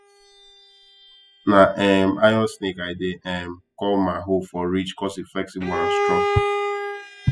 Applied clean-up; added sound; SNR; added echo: classical method spectral subtraction.